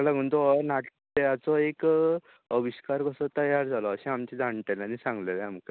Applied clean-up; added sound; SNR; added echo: none; none; none; none.